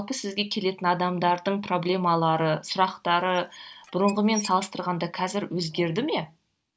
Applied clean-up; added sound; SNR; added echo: none; Squeak / Dishes, pots, and pans; 16 dB; none.